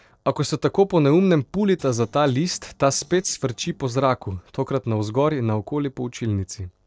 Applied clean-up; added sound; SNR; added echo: neural separator model SepFormer DNS4.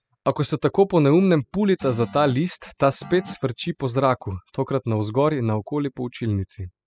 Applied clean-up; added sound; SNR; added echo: classical method spectral subtraction.